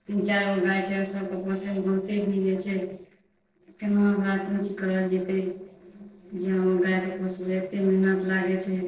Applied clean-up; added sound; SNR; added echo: neural separator model SepFormer DNS4.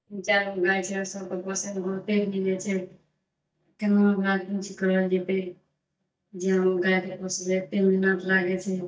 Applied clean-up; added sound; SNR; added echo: neural mask model DeepFilterNet 3.